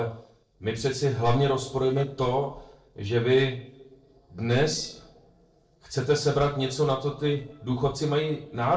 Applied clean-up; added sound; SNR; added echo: neural separator model SepFormer DNS4.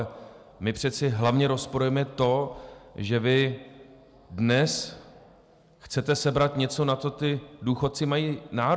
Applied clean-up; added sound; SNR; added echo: none; none; none; none.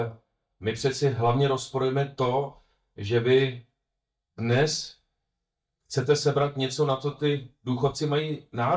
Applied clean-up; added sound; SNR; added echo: neural mask model DeepFilterNet 3.